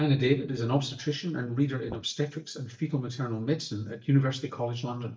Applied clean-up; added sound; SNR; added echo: neural mask model DeepFilterNet 3.